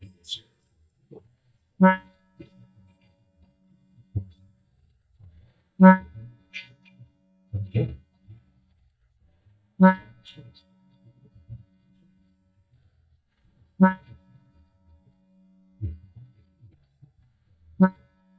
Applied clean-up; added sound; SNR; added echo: neural mask model DeepFilterNet 3.